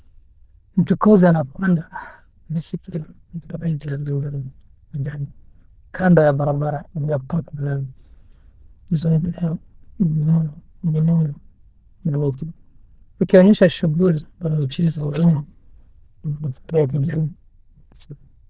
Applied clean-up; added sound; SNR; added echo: neural diffusion model UNIVERSE++.